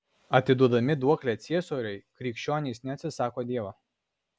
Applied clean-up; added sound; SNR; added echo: none; none; none; none.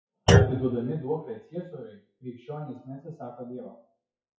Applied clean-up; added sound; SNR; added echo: classical method WPE with log-MMSE.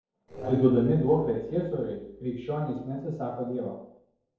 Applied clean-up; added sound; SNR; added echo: neural separator model SepFormer DNS4.